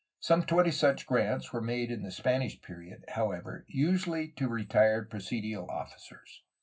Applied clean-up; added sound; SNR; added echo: none; none; none; reverberation time 0.4 s.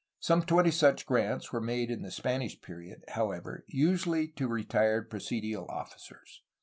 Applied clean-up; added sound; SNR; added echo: none; none; none; none.